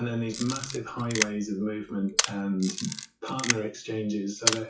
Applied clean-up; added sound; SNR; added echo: classical method WPE with log-MMSE.